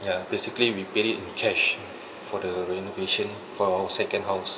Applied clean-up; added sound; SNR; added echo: none; none; none; none.